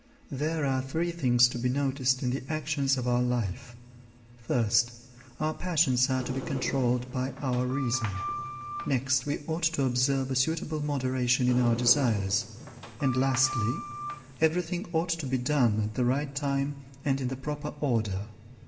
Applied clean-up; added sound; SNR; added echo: none; Sliding door; 10 dB; reverberation time 2.4 s.